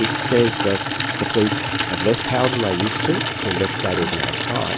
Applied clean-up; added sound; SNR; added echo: none; Water tap, faucet / Liquid; 0 dB; none.